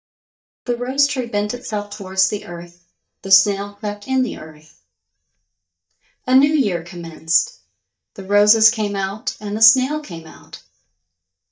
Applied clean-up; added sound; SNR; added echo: neural mask model DeepFilterNet 3.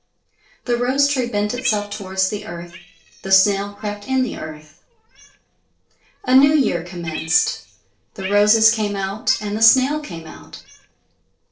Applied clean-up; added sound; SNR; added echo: neural separator model SepFormer DNS4.